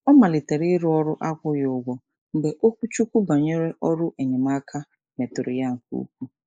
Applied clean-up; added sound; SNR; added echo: neural mask model Resemble Enhance denoiser.